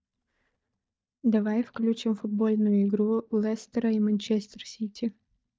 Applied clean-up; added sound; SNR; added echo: neural mask model DeepFilterNet 3.